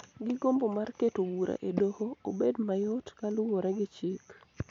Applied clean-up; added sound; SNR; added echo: none; none; none; none.